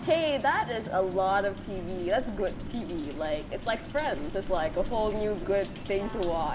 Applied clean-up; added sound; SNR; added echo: none; Thunder; 10 dB; none.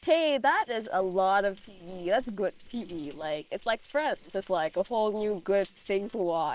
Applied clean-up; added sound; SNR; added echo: neural separator model SepFormer WHAM!.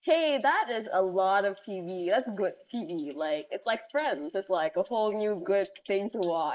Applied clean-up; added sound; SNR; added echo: neural mask model Resemble Enhance denoiser.